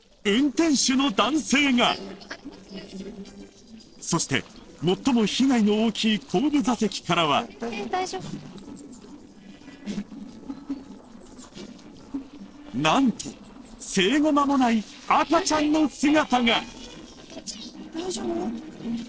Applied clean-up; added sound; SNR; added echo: neural separator model SepFormer DNS4.